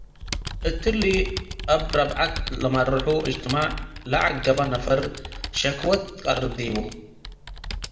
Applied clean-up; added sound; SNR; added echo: none; Computer keyboard; 7 dB; reverberation time 0.8 s.